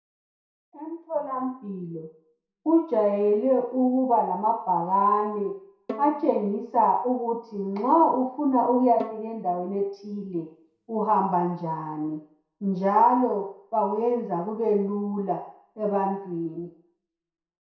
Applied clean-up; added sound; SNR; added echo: none; Bowed string instrument; 18 dB; reverberation time 0.6 s.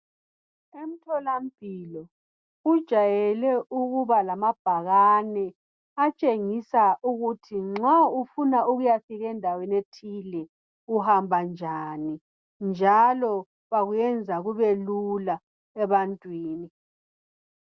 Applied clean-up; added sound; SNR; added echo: none; none; none; none.